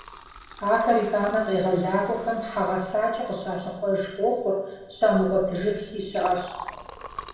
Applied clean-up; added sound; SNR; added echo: none; Liquid; 18 dB; reverberation time 0.9 s.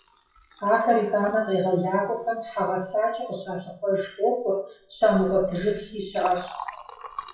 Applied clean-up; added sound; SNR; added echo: classical method WPE with log-MMSE.